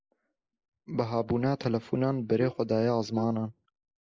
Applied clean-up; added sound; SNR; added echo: neural mask model Resemble Enhance denoiser.